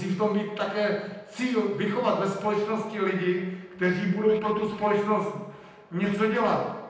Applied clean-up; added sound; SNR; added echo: none; Bird; 20 dB; reverberation time 0.9 s.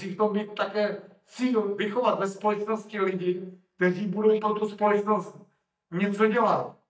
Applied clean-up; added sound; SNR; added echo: neural mask model DeepFilterNet 3.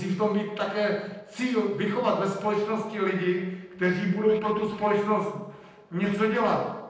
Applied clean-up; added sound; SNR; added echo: neural separator model SepFormer DNS4.